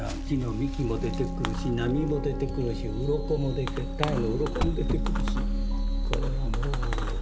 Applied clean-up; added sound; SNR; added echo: none; Fireworks; -1 dB; none.